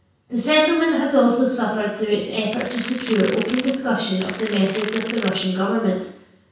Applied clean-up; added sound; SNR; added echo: none; Crackle; 10 dB; reverberation time 0.6 s.